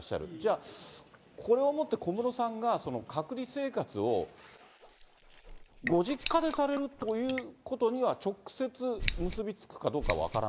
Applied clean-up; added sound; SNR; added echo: neural mask model Resemble Enhance denoiser.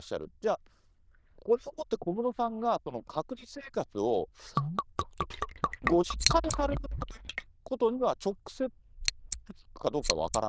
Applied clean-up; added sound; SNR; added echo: neural diffusion model UNIVERSE++.